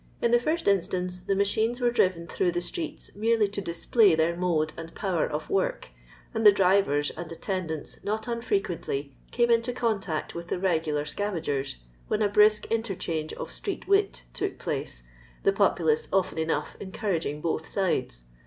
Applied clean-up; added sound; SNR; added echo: none; none; none; none.